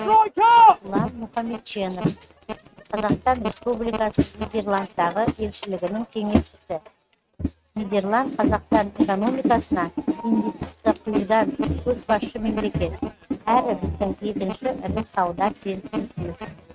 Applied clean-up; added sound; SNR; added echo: neural mask model RNNoise.